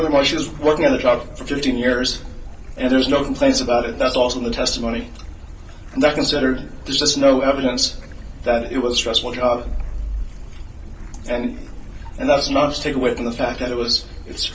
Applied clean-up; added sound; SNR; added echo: none; Stream / Bird; 13 dB; reverberation time 0.3 s.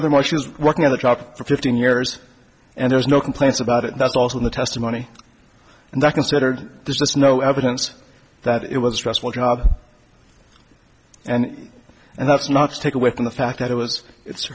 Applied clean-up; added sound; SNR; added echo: none; none; none; none.